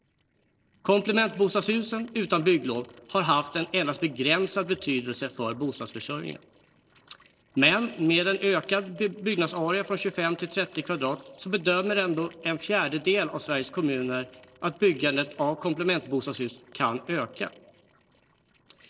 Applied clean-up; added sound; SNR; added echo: neural separator model SepFormer DNS4.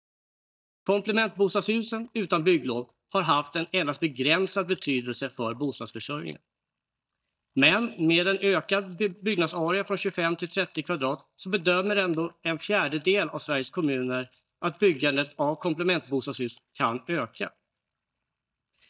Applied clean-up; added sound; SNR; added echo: neural mask model DeepFilterNet 3.